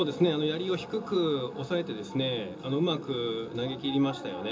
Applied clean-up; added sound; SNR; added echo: none; none; none; reverberation time 0.2 s.